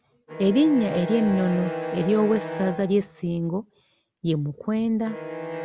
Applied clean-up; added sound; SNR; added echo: none; Bowed string instrument; 10 dB; none.